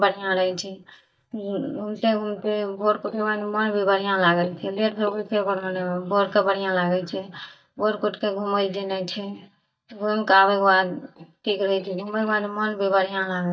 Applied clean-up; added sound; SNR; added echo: neural mask model DeepFilterNet 3.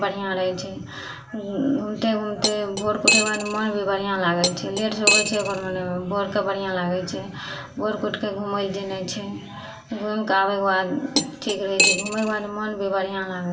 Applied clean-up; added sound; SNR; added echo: none; Cutlery, silverware; 0 dB; reverberation time 0.2 s.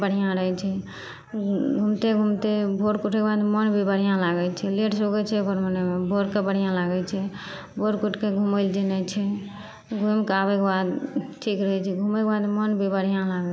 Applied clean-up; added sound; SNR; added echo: none; none; none; none.